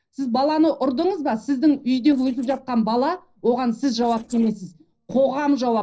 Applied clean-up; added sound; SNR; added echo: neural separator model SepFormer DNS4.